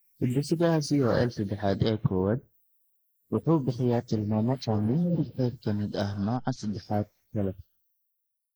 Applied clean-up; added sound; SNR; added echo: neural mask model Resemble Enhance denoiser.